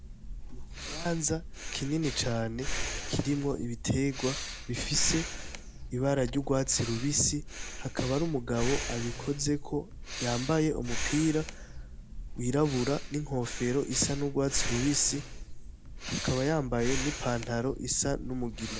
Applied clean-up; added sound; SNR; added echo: none; Breathing; 6 dB; none.